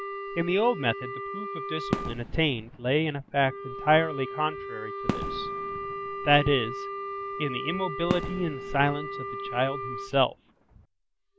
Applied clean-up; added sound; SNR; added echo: none; Wind instrument, woodwind instrument + Fireworks; 6 dB; none.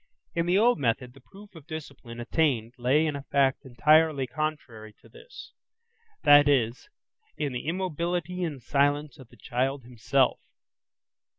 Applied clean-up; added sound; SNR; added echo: none; none; none; none.